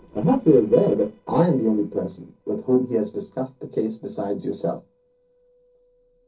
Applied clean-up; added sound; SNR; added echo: neural separator model SepFormer DNS4.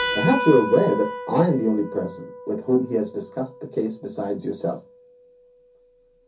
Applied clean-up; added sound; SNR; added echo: none; Keyboard (musical); 9 dB; reverberation time 0.3 s.